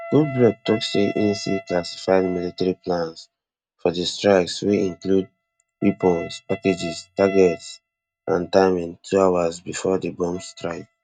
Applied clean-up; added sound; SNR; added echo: neural mask model RNNoise.